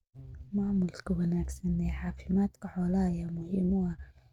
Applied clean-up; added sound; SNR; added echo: neural mask model RNNoise.